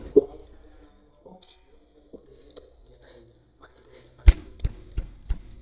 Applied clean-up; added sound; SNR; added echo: neural mask model DeepFilterNet 3.